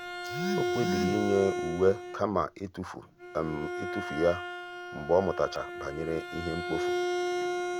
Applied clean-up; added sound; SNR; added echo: none; Bowed string instrument; 3 dB; none.